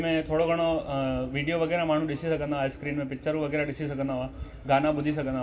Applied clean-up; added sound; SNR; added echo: none; none; none; reverberation time 2.0 s.